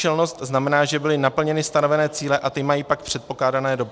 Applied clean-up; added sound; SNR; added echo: none; none; none; none.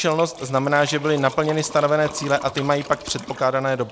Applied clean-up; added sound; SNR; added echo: none; Liquid; 17 dB; none.